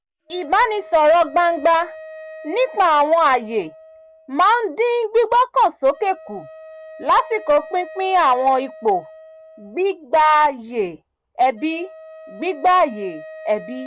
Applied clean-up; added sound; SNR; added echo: none; Wind instrument, woodwind instrument; 20 dB; none.